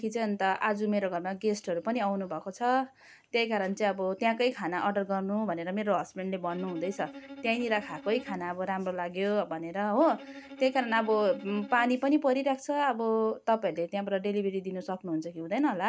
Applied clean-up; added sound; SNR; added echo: none; Bowed string instrument; 17 dB; none.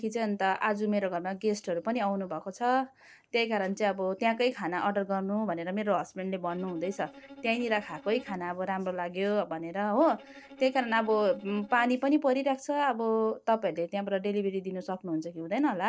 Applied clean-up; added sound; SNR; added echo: neural separator model SepFormer DNS4.